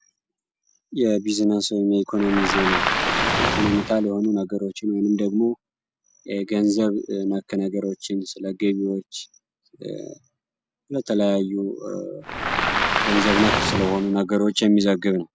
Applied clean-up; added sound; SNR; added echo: none; Waves, surf; 0 dB; none.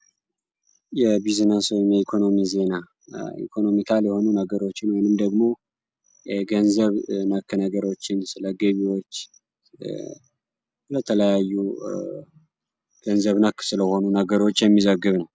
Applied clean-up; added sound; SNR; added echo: none; none; none; none.